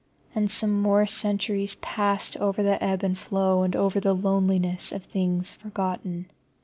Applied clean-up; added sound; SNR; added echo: none; none; none; none.